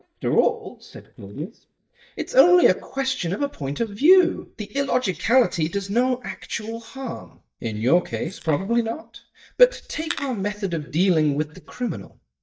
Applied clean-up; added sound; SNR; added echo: neural mask model DeepFilterNet 3.